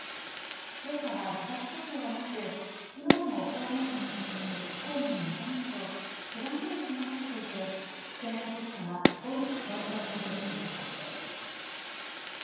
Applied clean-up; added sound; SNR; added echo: none; Fire; -1 dB; reverberation time 1.2 s.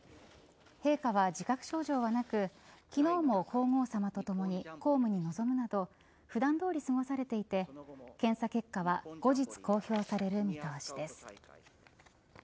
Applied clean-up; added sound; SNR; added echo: none; none; none; none.